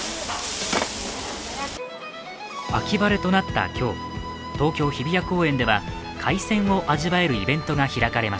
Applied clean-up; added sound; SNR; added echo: none; none; none; none.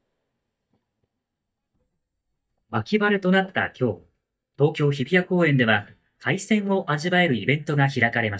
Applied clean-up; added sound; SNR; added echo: neural mask model DeepFilterNet 3.